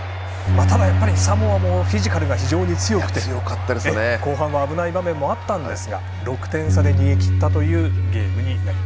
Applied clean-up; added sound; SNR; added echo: none; Bass guitar; -4 dB; none.